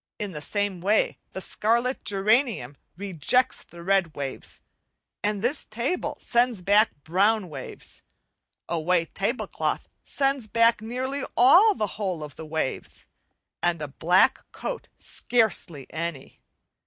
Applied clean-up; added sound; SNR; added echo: none; none; none; none.